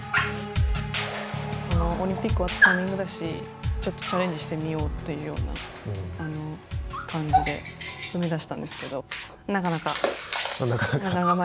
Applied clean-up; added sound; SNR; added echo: none; Dog; 3 dB; none.